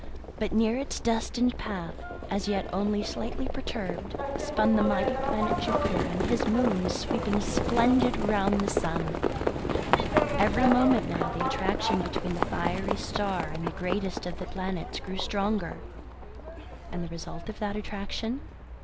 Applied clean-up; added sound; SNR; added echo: none; Livestock, farm animals, working animals; 2 dB; none.